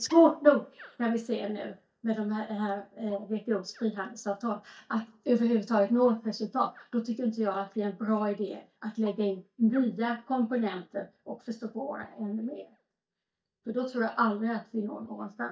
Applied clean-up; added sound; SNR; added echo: neural mask model DeepFilterNet 3.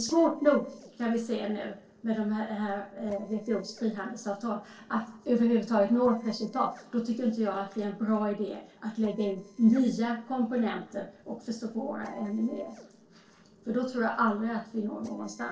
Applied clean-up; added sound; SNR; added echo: neural separator model SepFormer DNS4.